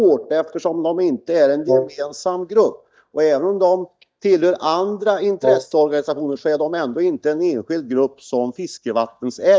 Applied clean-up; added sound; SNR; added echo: neural mask model DeepFilterNet 3.